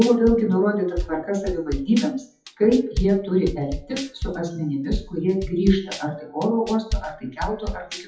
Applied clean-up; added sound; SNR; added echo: classical method WPE with log-MMSE.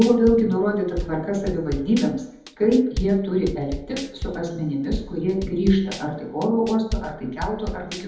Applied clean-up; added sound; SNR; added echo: none; Drum / Drum kit; 11 dB; reverberation time 1.0 s.